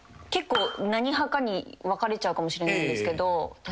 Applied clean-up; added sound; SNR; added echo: none; none; none; none.